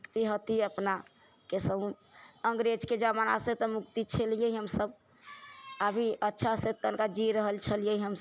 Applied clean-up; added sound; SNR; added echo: none; none; none; none.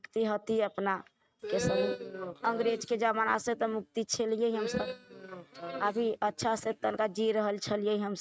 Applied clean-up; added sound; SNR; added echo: neural mask model RNNoise.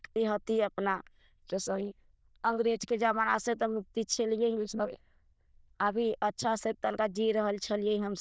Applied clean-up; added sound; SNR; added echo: neural diffusion model UNIVERSE++.